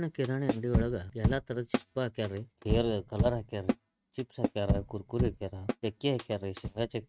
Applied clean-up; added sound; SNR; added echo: neural mask model RNNoise.